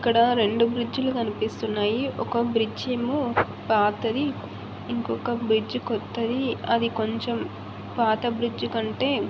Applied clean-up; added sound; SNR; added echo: none; none; none; none.